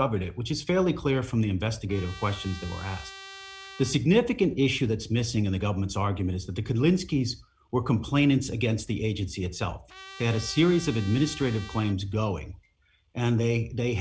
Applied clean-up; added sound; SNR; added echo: none; Trumpet; 18 dB; none.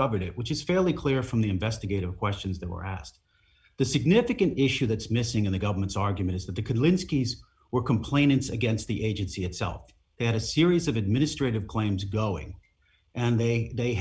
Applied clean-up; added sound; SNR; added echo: none; none; none; none.